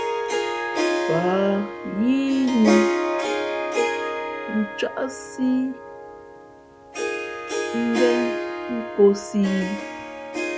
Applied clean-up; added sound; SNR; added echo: none; Harp; 2 dB; none.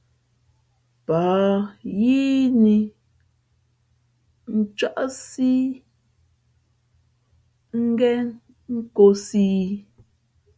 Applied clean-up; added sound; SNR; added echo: none; none; none; none.